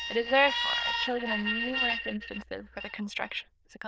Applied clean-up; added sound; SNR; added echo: neural diffusion model UNIVERSE++.